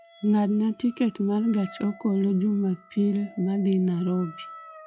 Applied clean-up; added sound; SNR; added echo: classical method log-MMSE.